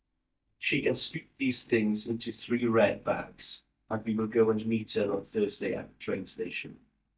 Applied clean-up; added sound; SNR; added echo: neural mask model DeepFilterNet 3.